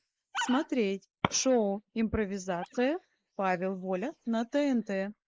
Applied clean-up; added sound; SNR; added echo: neural mask model Resemble Enhance denoiser.